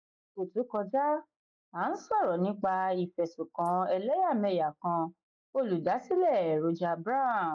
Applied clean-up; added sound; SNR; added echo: neural mask model DeepFilterNet 3.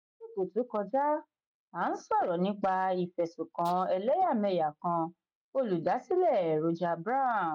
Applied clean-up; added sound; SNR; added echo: neural mask model RNNoise.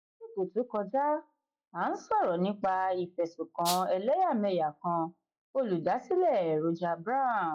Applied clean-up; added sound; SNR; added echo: classical method log-MMSE.